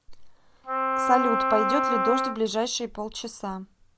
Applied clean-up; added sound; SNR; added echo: none; Wind instrument, woodwind instrument; -3 dB; none.